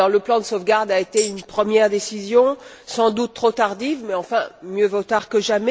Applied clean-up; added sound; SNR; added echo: none; Tambourine; 12 dB; none.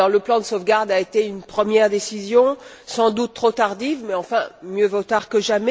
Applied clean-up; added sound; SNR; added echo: none; none; none; none.